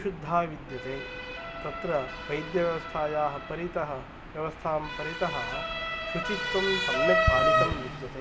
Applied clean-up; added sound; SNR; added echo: none; Motor vehicle (road) / Siren; 0 dB; none.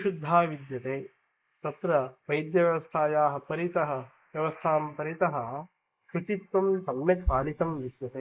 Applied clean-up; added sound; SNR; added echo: neural mask model Resemble Enhance denoiser.